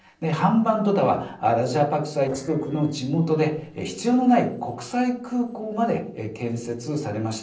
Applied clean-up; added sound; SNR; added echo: neural separator model SepFormer DNS4.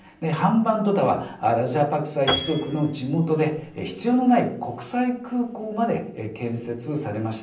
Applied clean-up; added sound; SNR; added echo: none; Piano; 14 dB; reverberation time 0.6 s.